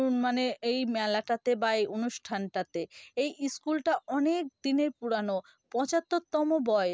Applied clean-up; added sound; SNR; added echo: none; none; none; none.